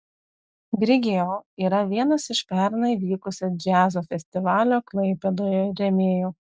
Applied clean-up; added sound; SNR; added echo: none; none; none; none.